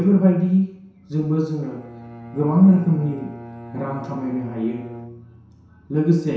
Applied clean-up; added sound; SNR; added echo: none; Bowed string instrument; 18 dB; reverberation time 0.7 s.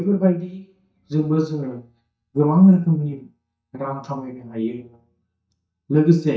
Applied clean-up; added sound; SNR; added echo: neural mask model DeepFilterNet 3.